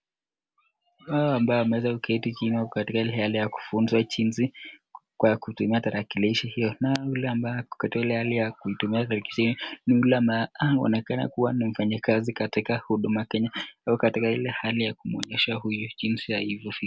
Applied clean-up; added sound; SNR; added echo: none; none; none; none.